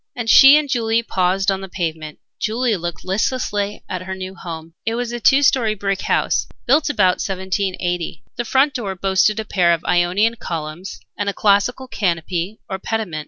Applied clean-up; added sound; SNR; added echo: none; none; none; none.